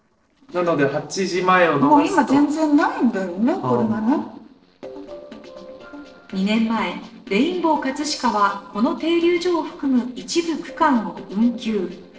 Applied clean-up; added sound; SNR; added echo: neural separator model SepFormer DNS4.